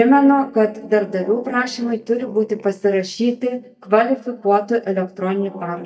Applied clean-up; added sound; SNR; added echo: neural mask model DeepFilterNet 3.